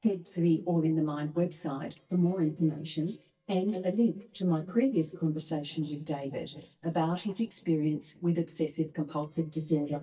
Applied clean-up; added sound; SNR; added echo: neural mask model DeepFilterNet 3.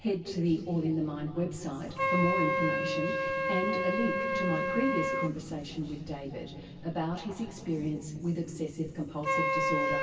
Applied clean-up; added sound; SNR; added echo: none; Wind instrument, woodwind instrument; 1 dB; reverberation time 2.6 s.